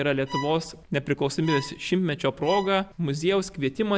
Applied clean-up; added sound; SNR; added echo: none; Bowed string instrument; 12 dB; none.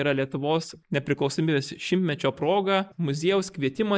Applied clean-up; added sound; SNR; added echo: neural mask model Resemble Enhance denoiser.